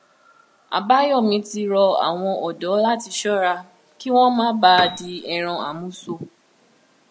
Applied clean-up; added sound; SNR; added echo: none; Piano; 10 dB; none.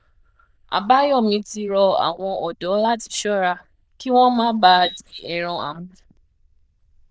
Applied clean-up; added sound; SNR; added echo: neural diffusion model UNIVERSE++.